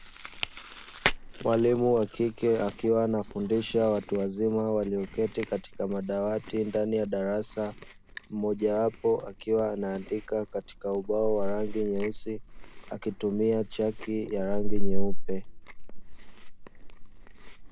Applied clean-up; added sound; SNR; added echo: none; Chewing, mastication; -1 dB; none.